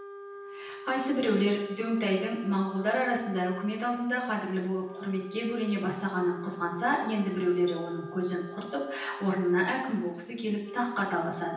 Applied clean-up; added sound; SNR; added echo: none; Wind instrument, woodwind instrument; 14 dB; reverberation time 0.9 s.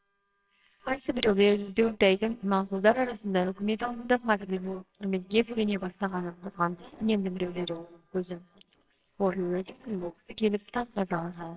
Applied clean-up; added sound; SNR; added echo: neural separator model SepFormer WHAMR!.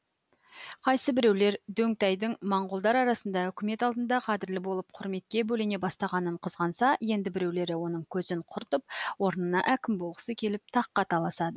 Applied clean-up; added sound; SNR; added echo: none; none; none; none.